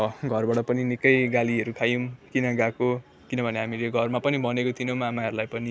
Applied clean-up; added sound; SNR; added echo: none; none; none; none.